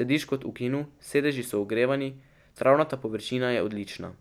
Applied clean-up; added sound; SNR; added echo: none; none; none; none.